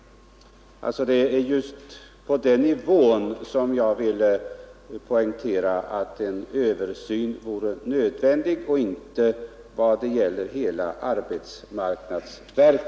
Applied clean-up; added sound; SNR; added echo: none; none; none; none.